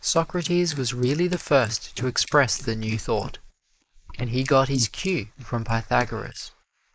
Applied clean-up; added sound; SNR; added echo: neural mask model Resemble Enhance denoiser.